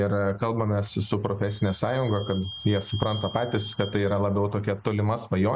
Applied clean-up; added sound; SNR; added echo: none; Squeak / Vehicle; 18 dB; none.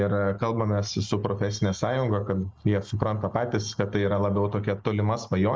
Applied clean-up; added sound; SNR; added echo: neural separator model SepFormer DNS4.